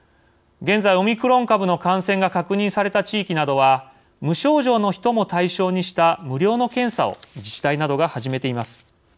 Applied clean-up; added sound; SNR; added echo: none; none; none; none.